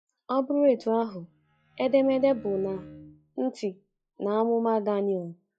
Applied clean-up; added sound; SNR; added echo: classical method log-MMSE.